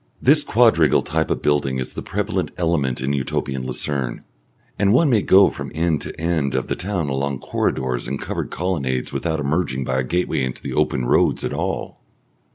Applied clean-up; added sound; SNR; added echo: none; none; none; none.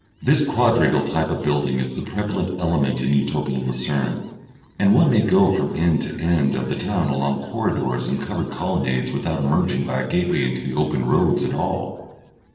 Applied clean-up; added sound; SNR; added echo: neural separator model SepFormer DNS4.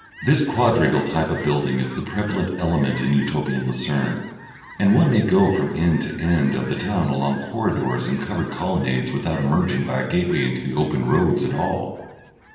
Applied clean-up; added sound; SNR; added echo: none; Fowl; 18 dB; reverberation time 1.1 s.